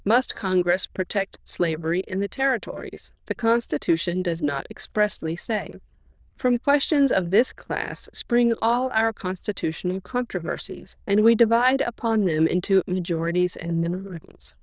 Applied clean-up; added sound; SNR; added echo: neural diffusion model UNIVERSE++.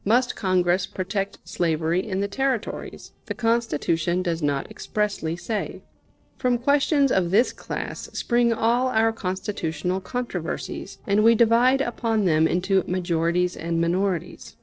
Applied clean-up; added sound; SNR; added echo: neural separator model SepFormer DNS4.